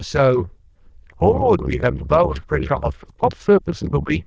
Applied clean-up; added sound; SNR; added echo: neural diffusion model UNIVERSE++.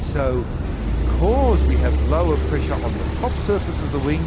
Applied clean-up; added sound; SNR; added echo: none; Car passing by / Idling / Accelerating, revving, vroom; -4 dB; none.